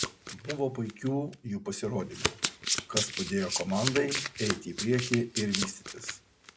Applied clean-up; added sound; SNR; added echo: none; Domestic sounds, home sounds; 3 dB; none.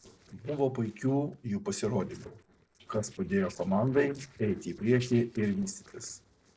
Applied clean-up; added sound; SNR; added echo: neural separator model SepFormer DNS4.